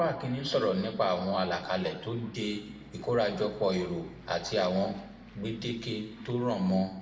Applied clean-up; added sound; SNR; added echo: none; Aircraft; 20 dB; reverberation time 0.8 s.